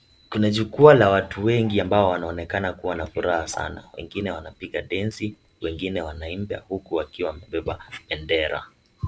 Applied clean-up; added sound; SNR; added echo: none; none; none; none.